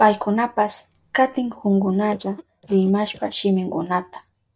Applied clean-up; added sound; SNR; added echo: neural mask model DeepFilterNet 3.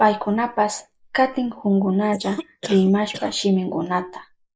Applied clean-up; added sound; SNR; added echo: neural mask model Resemble Enhance denoiser.